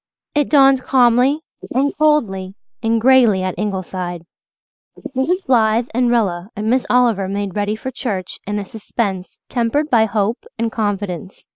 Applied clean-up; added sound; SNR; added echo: neural mask model Resemble Enhance denoiser.